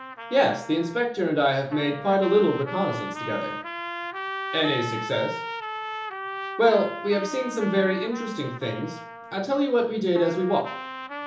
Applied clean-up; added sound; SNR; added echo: none; Trumpet; 10 dB; reverberation time 1.2 s.